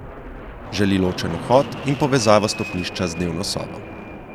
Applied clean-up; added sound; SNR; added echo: none; Fixed-wing aircraft, airplane; 11 dB; none.